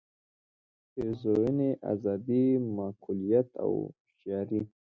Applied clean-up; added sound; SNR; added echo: none; none; none; none.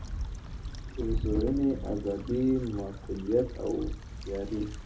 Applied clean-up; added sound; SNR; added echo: none; Stream / Trickle, dribble / Traffic noise, roadway noise; 5 dB; reverberation time 0.3 s.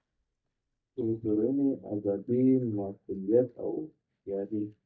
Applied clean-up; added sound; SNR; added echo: neural mask model DeepFilterNet 3.